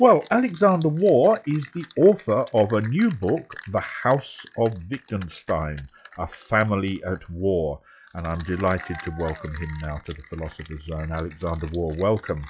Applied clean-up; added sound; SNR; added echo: classical method log-MMSE.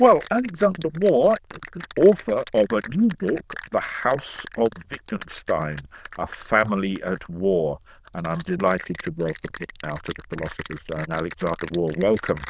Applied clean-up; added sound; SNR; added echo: neural diffusion model UNIVERSE++.